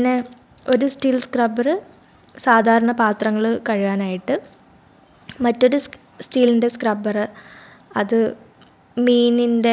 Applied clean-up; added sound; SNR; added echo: none; none; none; none.